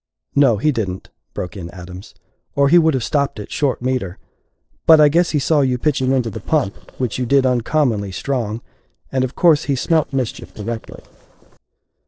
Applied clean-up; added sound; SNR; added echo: neural separator model SepFormer DNS4.